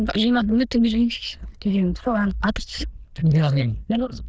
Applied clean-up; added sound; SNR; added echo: neural diffusion model UNIVERSE++.